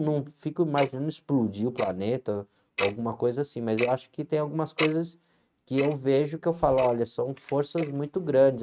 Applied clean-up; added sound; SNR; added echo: neural mask model RNNoise.